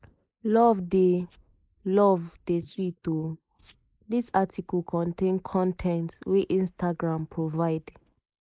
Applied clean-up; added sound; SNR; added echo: neural mask model Resemble Enhance denoiser.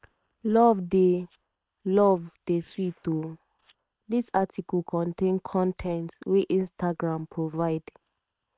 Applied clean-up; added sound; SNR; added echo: neural separator model SepFormer WHAM!.